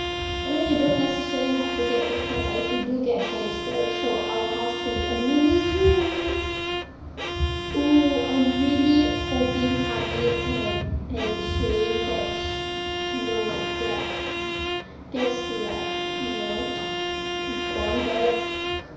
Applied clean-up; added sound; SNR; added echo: none; Bowed string instrument; 4 dB; reverberation time 1.0 s.